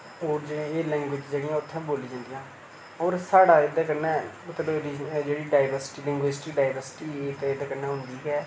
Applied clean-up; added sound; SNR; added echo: none; none; none; none.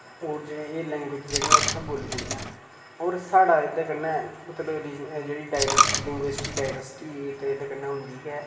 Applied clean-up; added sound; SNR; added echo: none; Coin (dropping); 0 dB; reverberation time 1.2 s.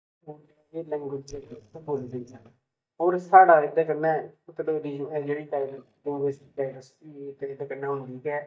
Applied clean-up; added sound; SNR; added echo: neural mask model DeepFilterNet 3.